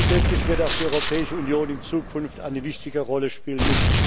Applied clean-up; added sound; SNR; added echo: none; Gunshot, gunfire; -3 dB; none.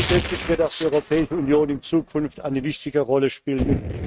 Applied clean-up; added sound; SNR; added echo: neural mask model RNNoise.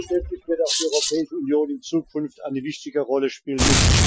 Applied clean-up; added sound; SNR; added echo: classical method Wiener filter.